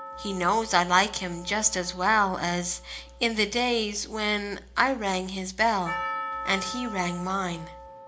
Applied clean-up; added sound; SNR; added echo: none; Percussion; 13 dB; reverberation time 0.4 s.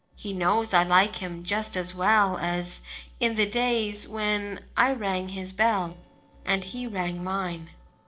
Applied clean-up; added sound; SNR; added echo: neural separator model SepFormer DNS4.